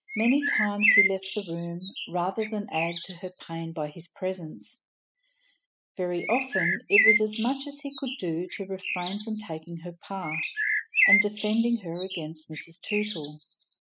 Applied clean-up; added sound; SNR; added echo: classical method spectral subtraction.